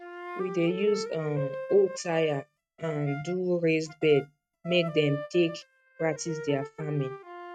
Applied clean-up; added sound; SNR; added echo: neural mask model RNNoise.